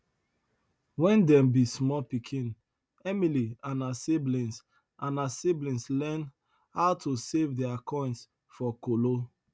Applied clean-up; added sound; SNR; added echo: none; none; none; none.